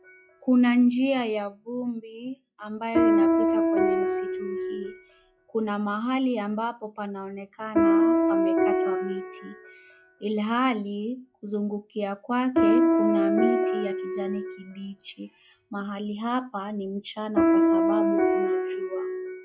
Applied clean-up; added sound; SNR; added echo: classical method log-MMSE.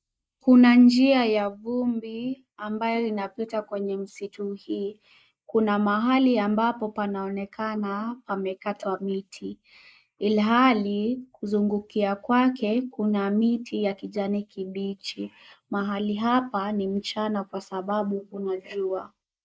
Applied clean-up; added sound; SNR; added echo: neural mask model Resemble Enhance denoiser.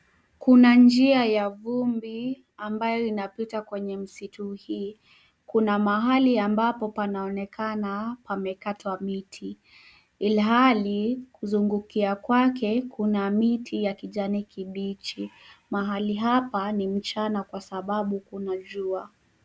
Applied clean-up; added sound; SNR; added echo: none; none; none; none.